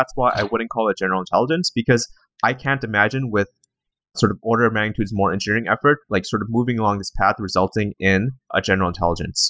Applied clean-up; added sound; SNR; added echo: classical method spectral subtraction.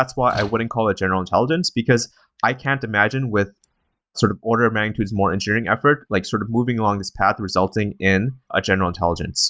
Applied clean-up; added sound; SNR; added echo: neural mask model RNNoise.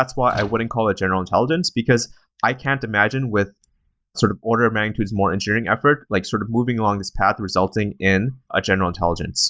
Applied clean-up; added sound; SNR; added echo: neural mask model DeepFilterNet 3.